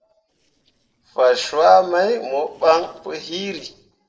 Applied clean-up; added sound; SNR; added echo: neural separator model SepFormer DNS4.